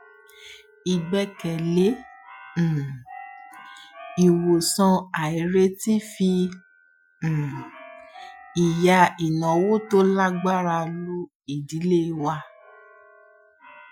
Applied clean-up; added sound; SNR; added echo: classical method Wiener filter.